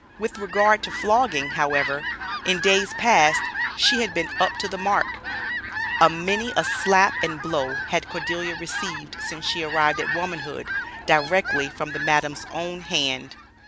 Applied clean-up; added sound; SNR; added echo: none; Fowl; 6 dB; none.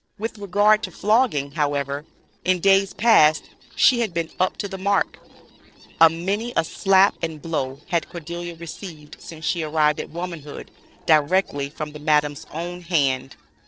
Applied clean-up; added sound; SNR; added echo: neural separator model SepFormer DNS4.